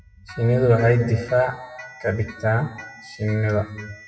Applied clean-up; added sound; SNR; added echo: classical method WPE with log-MMSE.